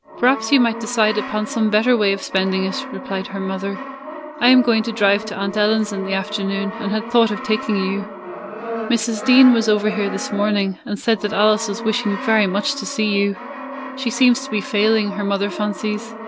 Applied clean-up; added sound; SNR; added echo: none; Brass instrument; 11 dB; none.